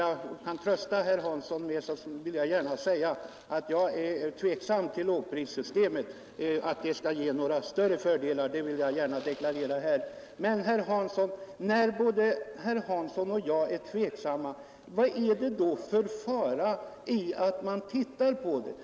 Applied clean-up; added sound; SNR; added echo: none; none; none; none.